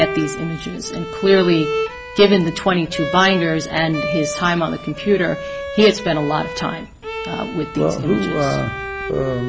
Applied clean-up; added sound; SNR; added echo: none; Bowed string instrument; 9 dB; none.